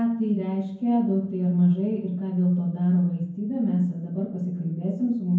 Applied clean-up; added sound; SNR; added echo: none; none; none; reverberation time 0.9 s.